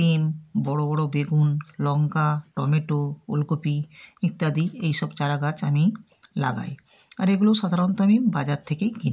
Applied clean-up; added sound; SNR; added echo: none; none; none; none.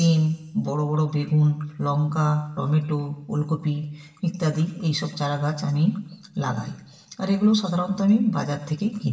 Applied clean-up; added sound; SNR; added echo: none; none; none; reverberation time 0.8 s.